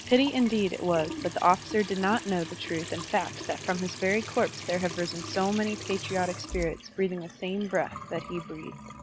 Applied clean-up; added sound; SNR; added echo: none; Trickle, dribble / Sink (filling or washing) / Water tap, faucet; 11 dB; none.